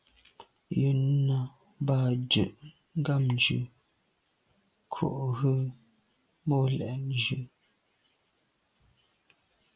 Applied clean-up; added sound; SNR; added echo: none; none; none; none.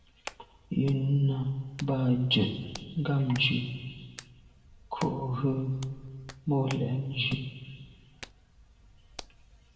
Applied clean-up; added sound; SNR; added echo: none; Hands; 18 dB; reverberation time 1.5 s.